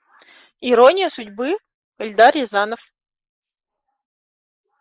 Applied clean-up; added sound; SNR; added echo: neural mask model Resemble Enhance denoiser.